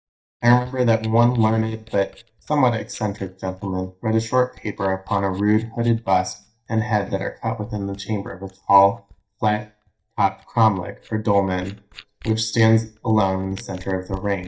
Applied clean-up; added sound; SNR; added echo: neural mask model DeepFilterNet 3.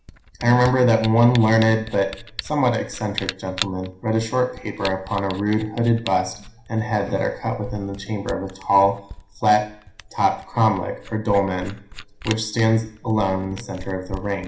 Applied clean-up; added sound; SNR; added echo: none; Camera; 15 dB; reverberation time 0.5 s.